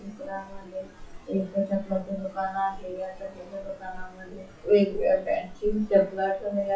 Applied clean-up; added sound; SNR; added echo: classical method WPE with log-MMSE.